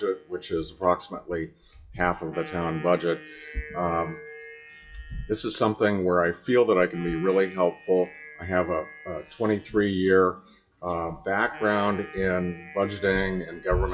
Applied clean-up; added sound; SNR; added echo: classical method WPE with log-MMSE.